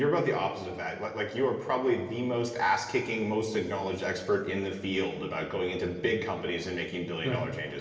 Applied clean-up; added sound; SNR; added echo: none; none; none; reverberation time 1.2 s.